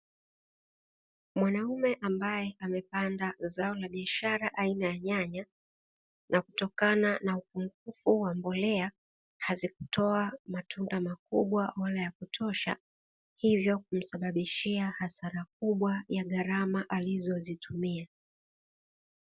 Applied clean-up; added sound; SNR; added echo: none; none; none; none.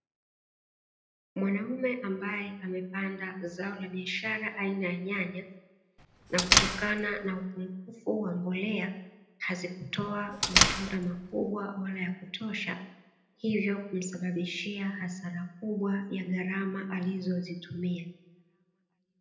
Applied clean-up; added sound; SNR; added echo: none; Door; -5 dB; reverberation time 0.7 s.